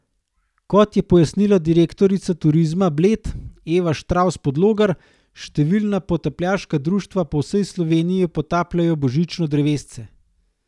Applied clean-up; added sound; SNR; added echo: none; none; none; none.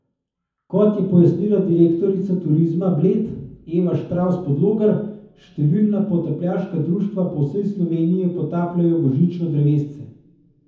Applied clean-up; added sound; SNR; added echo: none; none; none; reverberation time 0.7 s.